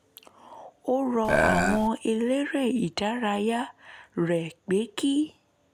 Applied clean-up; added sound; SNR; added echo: none; Burping, eructation; -4 dB; none.